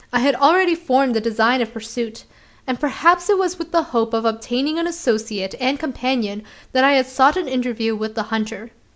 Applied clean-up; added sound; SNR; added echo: none; none; none; none.